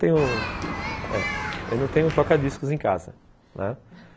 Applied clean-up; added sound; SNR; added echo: none; Human group actions; 5 dB; none.